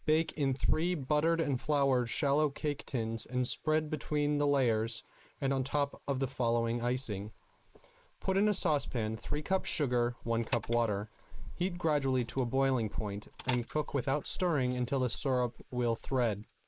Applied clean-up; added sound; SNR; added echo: neural mask model Resemble Enhance denoiser.